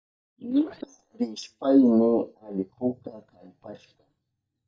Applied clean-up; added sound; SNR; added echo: neural mask model DeepFilterNet 3.